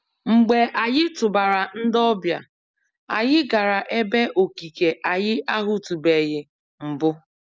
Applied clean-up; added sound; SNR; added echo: none; none; none; none.